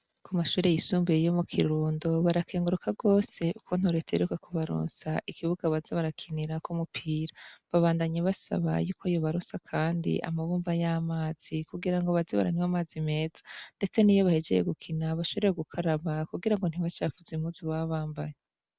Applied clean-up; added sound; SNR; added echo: none; none; none; none.